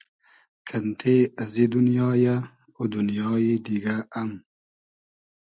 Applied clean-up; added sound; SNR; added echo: none; none; none; none.